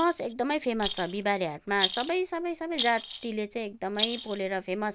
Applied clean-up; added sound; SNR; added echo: none; Rattle; 8 dB; none.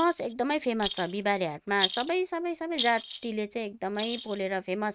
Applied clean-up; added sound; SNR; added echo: neural mask model RNNoise.